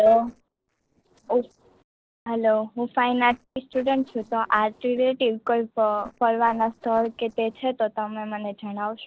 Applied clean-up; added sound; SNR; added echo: neural separator model SepFormer DNS4.